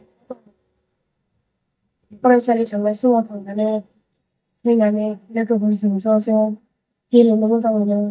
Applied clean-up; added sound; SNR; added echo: neural mask model DeepFilterNet 3.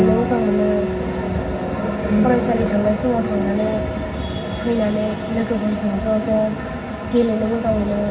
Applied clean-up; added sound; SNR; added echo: none; Piano; 8 dB; reverberation time 0.4 s.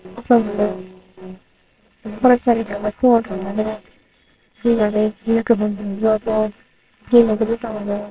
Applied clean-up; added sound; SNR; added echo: neural separator model SepFormer WHAMR!.